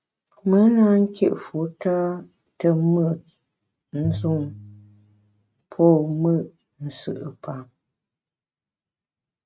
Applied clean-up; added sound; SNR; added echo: neural mask model RNNoise.